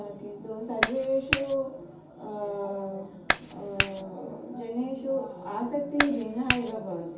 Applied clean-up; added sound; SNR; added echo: none; Clapping; -5 dB; reverberation time 0.6 s.